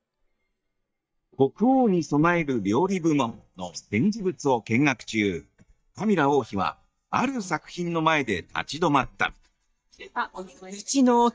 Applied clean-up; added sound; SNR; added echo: neural mask model DeepFilterNet 3.